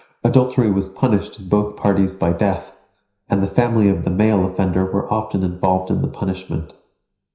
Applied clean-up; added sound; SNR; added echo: none; none; none; reverberation time 0.5 s.